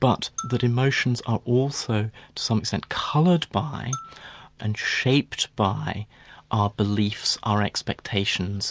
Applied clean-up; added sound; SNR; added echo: none; Marimba, xylophone; 19 dB; none.